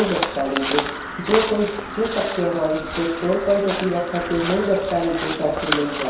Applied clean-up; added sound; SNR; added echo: none; Crow; 6 dB; reverberation time 0.7 s.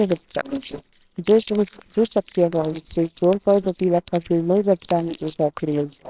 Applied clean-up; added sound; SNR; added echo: neural separator model SepFormer WHAMR!.